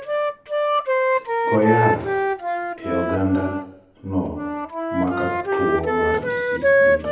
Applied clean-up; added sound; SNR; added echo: none; Wind instrument, woodwind instrument; -4 dB; reverberation time 0.8 s.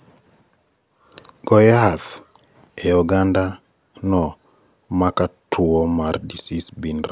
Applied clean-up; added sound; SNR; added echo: none; none; none; none.